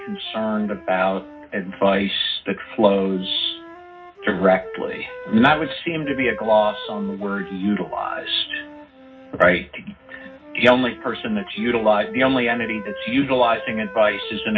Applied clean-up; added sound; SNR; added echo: none; Wind instrument, woodwind instrument; 16 dB; reverberation time 0.4 s.